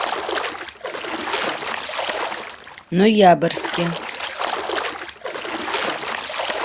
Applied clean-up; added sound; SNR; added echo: none; Splash, splatter; 3 dB; none.